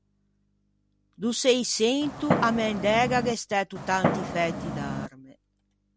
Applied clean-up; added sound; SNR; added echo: none; Fireworks; 2 dB; none.